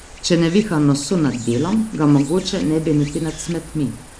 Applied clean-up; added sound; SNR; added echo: none; Stream; 14 dB; none.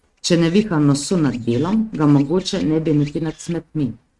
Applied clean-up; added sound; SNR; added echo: neural mask model RNNoise.